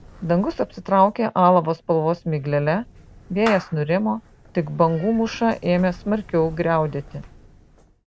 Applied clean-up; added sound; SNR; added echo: none; Meow / Clapping; 19 dB; none.